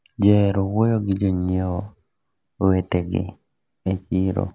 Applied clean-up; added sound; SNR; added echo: none; none; none; none.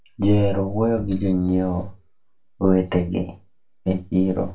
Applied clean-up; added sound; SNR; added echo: none; Bowed string instrument; 18 dB; reverberation time 0.2 s.